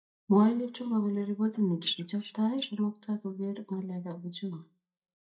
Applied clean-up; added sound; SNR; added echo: neural mask model DeepFilterNet 3.